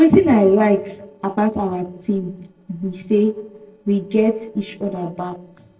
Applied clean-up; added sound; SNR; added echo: neural separator model SepFormer DNS4.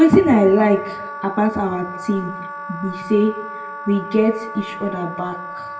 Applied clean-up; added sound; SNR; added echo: none; Wind instrument, woodwind instrument; 12 dB; reverberation time 0.7 s.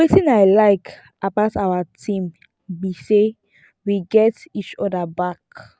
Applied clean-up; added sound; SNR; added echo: none; none; none; none.